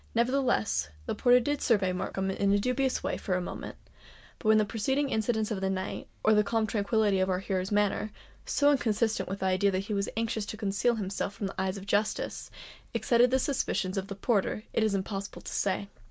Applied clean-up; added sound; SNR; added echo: none; none; none; none.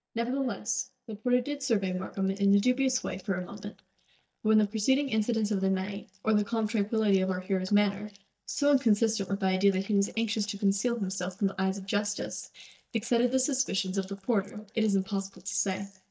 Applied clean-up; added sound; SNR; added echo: neural mask model DeepFilterNet 3.